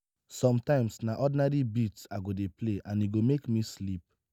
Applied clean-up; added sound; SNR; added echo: none; none; none; none.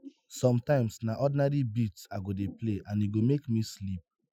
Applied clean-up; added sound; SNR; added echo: classical method Wiener filter.